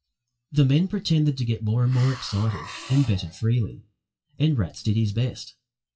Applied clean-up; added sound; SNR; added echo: classical method WPE with log-MMSE.